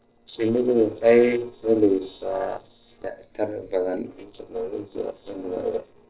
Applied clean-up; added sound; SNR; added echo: neural separator model SepFormer DNS4.